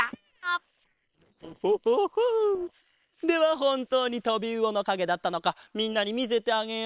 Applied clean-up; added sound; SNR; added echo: neural separator model SepFormer WHAM!.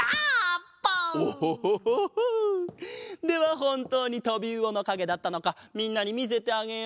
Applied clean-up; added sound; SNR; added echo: none; none; none; none.